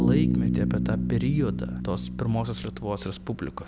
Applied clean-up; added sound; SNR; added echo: none; Bass guitar; -2 dB; none.